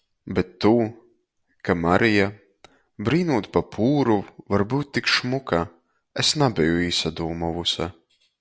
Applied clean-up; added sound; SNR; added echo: none; none; none; none.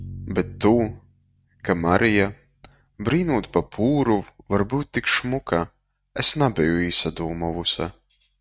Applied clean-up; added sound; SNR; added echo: neural mask model RNNoise.